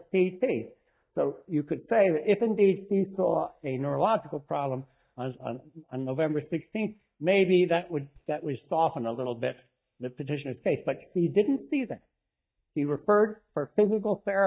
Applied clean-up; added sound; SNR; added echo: neural mask model DeepFilterNet 3.